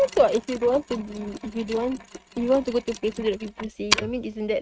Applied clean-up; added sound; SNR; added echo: neural mask model RNNoise.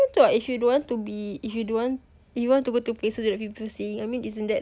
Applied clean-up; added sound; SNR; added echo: none; none; none; none.